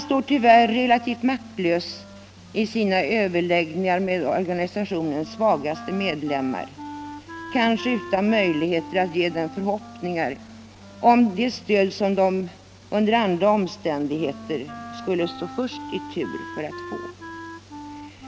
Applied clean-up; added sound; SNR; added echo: none; Wind instrument, woodwind instrument; 17 dB; none.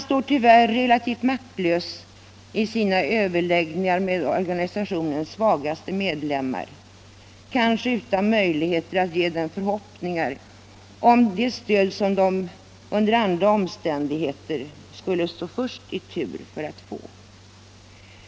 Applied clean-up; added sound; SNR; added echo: none; none; none; none.